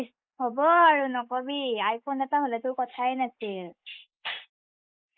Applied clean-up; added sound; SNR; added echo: neural mask model Resemble Enhance denoiser.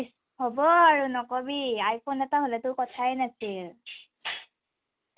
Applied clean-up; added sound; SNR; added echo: none; none; none; none.